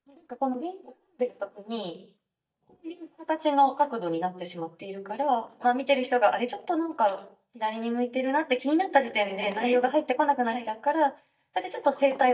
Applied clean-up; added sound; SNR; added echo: neural mask model DeepFilterNet 3.